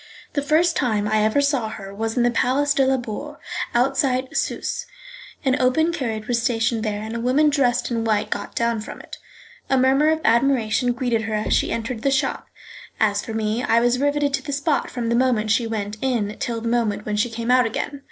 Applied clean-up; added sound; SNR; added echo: neural separator model SepFormer DNS4.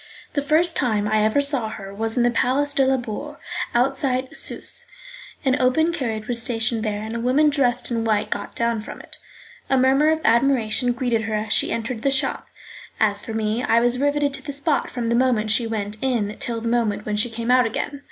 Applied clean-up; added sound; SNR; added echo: none; none; none; none.